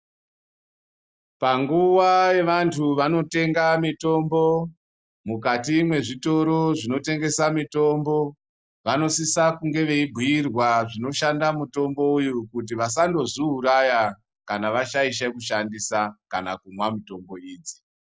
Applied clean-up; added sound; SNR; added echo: none; none; none; none.